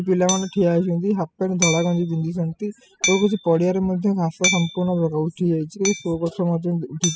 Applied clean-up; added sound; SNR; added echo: classical method spectral subtraction.